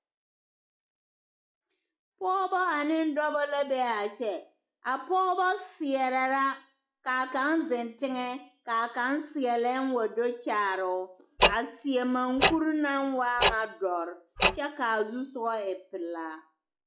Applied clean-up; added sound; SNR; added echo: classical method log-MMSE.